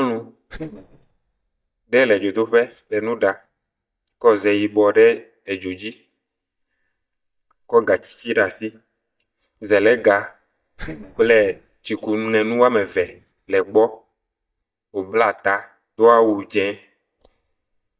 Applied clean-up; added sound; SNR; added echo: neural mask model DeepFilterNet 3.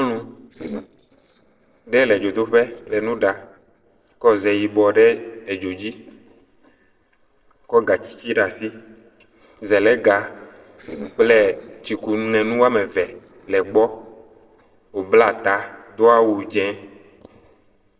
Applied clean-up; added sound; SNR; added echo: neural separator model SepFormer DNS4.